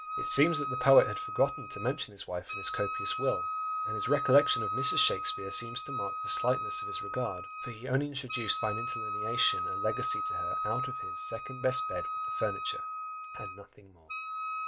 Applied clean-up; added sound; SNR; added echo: none; Wind instrument, woodwind instrument; 3 dB; none.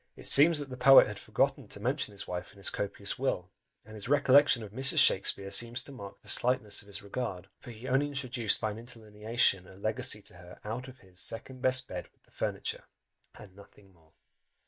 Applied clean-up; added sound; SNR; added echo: neural mask model Resemble Enhance denoiser.